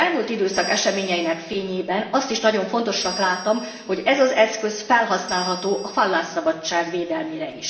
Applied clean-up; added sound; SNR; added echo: none; Bell; 16 dB; reverberation time 1.2 s.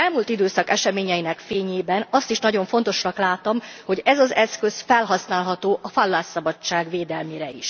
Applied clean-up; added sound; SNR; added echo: none; none; none; none.